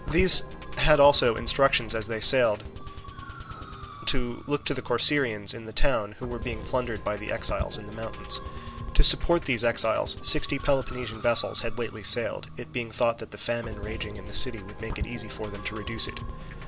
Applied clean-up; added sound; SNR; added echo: none; Musical instrument; 13 dB; none.